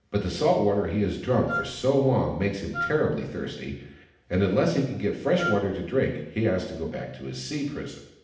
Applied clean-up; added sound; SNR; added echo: none; Wind instrument, woodwind instrument; 8 dB; reverberation time 0.8 s.